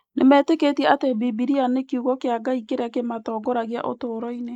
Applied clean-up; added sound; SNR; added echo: neural mask model Resemble Enhance denoiser.